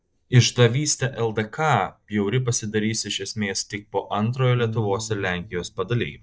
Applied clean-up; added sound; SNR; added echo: neural mask model DeepFilterNet 3.